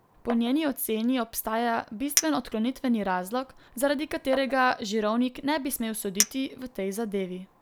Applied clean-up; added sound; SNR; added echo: none; Chink, clink; 10 dB; none.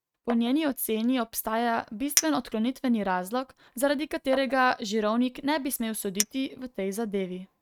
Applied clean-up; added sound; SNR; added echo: neural mask model RNNoise.